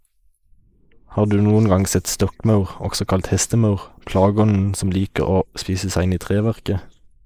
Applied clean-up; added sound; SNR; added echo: neural mask model Resemble Enhance denoiser.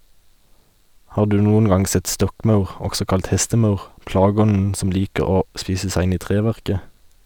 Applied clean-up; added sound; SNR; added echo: none; none; none; none.